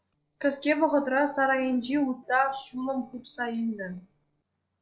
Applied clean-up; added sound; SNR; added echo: neural separator model SepFormer DNS4.